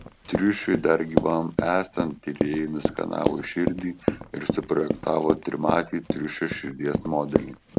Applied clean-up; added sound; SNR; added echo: none; Run; 3 dB; none.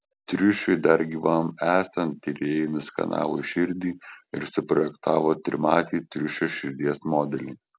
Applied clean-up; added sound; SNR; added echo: none; none; none; none.